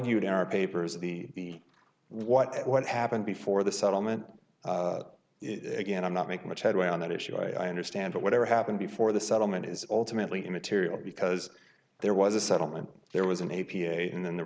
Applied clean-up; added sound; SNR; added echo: none; none; none; none.